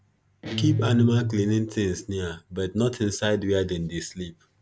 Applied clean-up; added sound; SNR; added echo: none; Guitar; 5 dB; none.